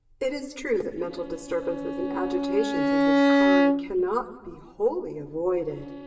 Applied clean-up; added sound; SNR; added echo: none; Bowed string instrument; -3 dB; reverberation time 1.3 s.